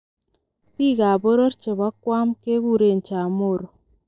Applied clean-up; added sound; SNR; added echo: neural separator model SepFormer DNS4.